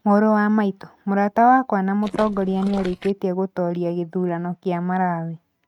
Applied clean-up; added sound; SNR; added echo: neural mask model RNNoise.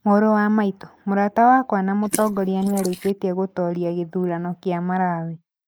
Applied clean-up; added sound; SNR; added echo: neural mask model Resemble Enhance denoiser.